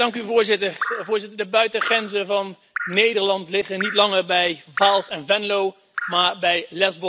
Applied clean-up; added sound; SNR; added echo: none; Drip; 12 dB; none.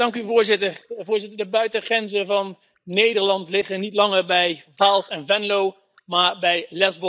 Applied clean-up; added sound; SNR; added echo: neural mask model DeepFilterNet 3.